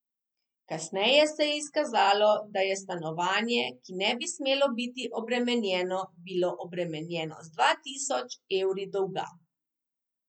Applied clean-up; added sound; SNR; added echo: none; none; none; none.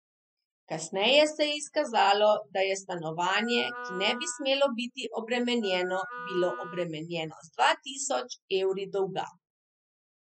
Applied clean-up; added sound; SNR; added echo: classical method spectral subtraction.